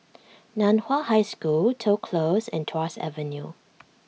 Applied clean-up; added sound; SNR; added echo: none; none; none; none.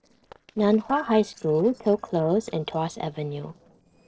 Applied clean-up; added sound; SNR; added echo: neural separator model SepFormer DNS4.